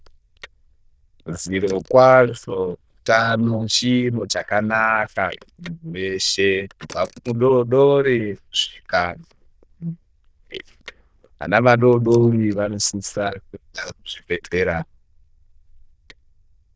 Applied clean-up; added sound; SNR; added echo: neural diffusion model UNIVERSE++.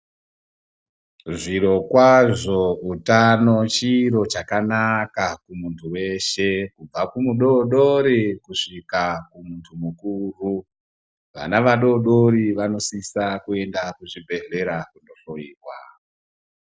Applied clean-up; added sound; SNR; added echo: none; none; none; none.